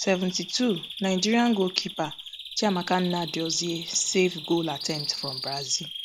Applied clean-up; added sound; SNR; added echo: none; Bird vocalization, bird call, bird song; 11 dB; none.